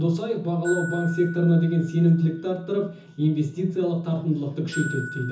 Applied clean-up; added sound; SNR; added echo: none; Glockenspiel; 16 dB; reverberation time 0.6 s.